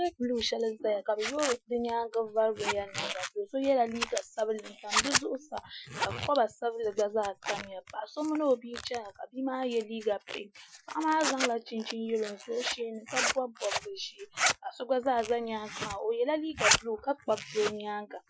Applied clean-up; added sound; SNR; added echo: classical method Wiener filter.